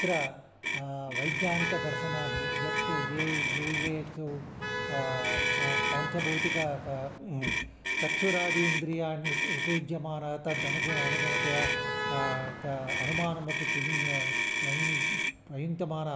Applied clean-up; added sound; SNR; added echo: none; Motor vehicle (road) + Motor vehicle (road); -3 dB; none.